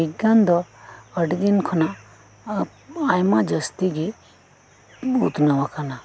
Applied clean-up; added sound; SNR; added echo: none; none; none; none.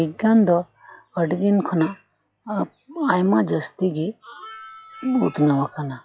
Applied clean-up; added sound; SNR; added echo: classical method log-MMSE.